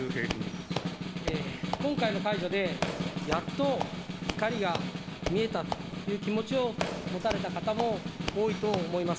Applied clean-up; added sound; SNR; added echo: none; Squeak / Walk, footsteps + Snare drum; 2 dB; none.